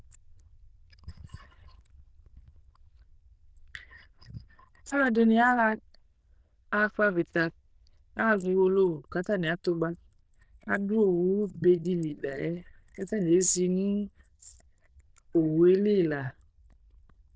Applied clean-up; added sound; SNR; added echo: neural diffusion model UNIVERSE++.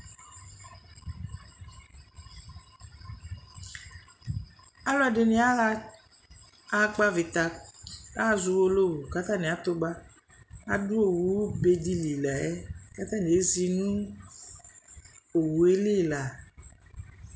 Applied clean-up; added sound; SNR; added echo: none; none; none; none.